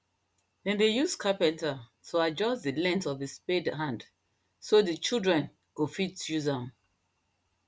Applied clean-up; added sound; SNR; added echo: none; none; none; none.